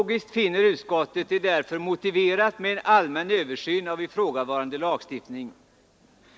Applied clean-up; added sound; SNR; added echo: none; none; none; none.